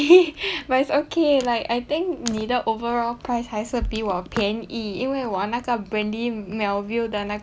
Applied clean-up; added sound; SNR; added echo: none; none; none; none.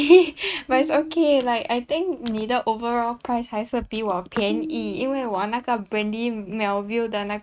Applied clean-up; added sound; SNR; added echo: neural mask model RNNoise.